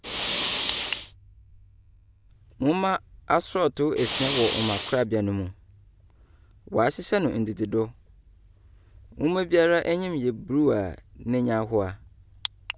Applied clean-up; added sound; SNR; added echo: none; Fire; -2 dB; none.